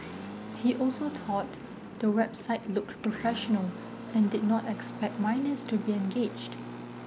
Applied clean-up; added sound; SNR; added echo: none; Engine; 11 dB; none.